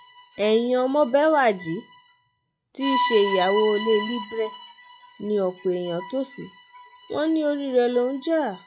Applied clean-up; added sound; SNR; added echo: classical method log-MMSE.